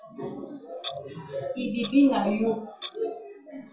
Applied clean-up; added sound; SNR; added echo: none; Clock; 18 dB; reverberation time 0.3 s.